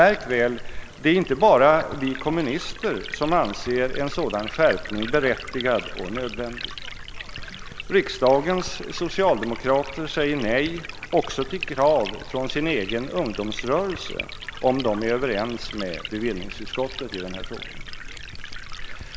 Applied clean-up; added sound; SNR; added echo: none; Liquid; 10 dB; none.